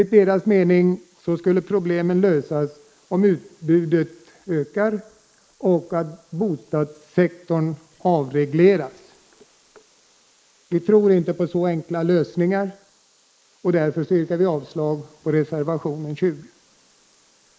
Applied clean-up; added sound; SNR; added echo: neural mask model Resemble Enhance denoiser.